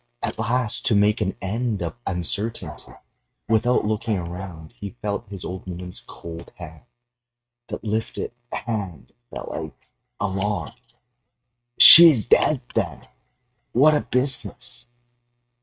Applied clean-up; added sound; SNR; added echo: neural mask model RNNoise.